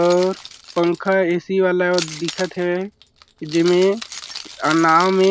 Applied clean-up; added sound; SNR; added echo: none; Keys jangling; 16 dB; none.